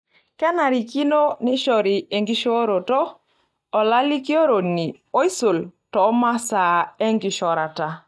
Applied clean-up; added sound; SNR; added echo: neural mask model DeepFilterNet 3.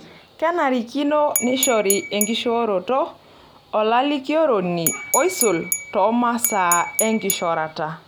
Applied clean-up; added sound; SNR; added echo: none; Glass / Bell; 5 dB; none.